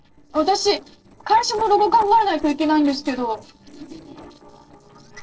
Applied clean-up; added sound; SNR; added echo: neural separator model SepFormer DNS4.